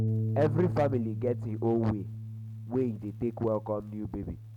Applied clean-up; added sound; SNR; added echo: none; Bass guitar; 4 dB; none.